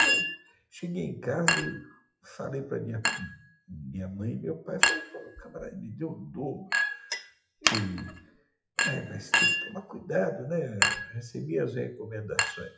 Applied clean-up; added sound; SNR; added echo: classical method WPE with log-MMSE.